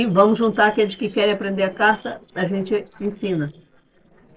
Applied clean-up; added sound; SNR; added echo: neural separator model SepFormer DNS4.